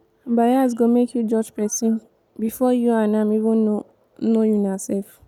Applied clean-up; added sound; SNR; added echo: none; none; none; none.